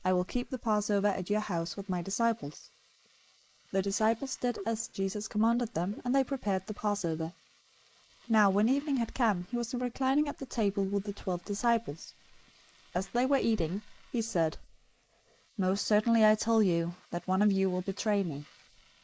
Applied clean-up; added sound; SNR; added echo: neural mask model Resemble Enhance denoiser.